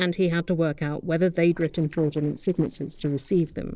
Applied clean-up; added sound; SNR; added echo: neural separator model SepFormer DNS4.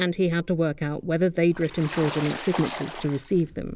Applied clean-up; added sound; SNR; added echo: none; Water / Splash, splatter; 11 dB; none.